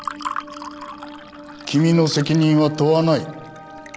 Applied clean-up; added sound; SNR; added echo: none; Fill (with liquid) / Water; 15 dB; none.